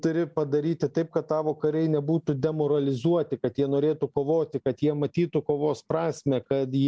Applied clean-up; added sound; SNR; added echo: none; none; none; none.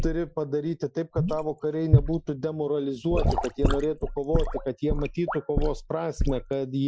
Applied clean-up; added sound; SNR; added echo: classical method Wiener filter.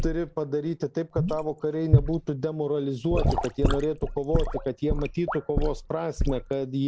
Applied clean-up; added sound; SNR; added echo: none; Sink (filling or washing) / Gurgling / Liquid; 0 dB; none.